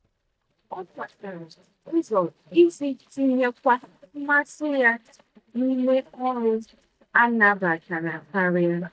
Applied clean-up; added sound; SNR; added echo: neural mask model DeepFilterNet 3.